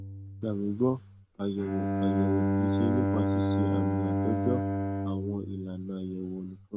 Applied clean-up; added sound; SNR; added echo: none; Bowed string instrument; -4 dB; none.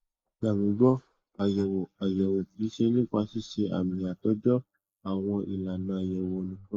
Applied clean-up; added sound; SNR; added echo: neural mask model Resemble Enhance denoiser.